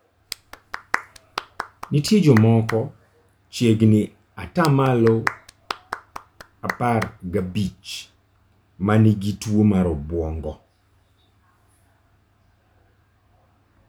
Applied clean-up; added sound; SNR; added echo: none; Clapping; 12 dB; none.